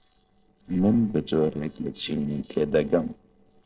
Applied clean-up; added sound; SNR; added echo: neural separator model SepFormer DNS4.